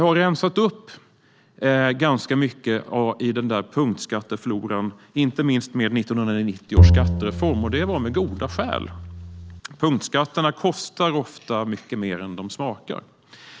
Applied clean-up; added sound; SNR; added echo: none; Bowed string instrument; -3 dB; none.